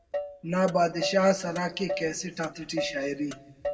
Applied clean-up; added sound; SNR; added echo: none; Motor vehicle (road); 9 dB; reverberation time 0.9 s.